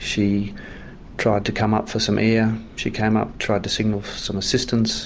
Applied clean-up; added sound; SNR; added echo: none; none; none; none.